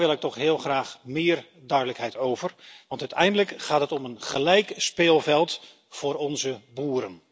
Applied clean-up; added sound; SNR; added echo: none; none; none; none.